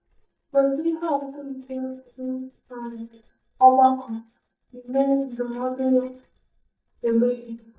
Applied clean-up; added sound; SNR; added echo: neural mask model DeepFilterNet 3.